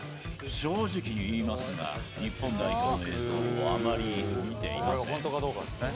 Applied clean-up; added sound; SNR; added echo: none; Bowed string instrument; 18 dB; none.